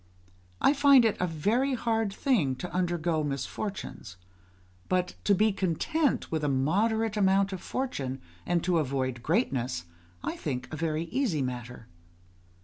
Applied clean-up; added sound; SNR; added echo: none; none; none; none.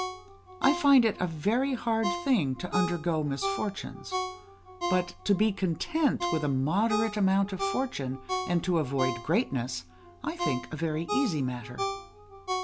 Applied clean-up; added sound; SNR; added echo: none; Ringtone; 7 dB; none.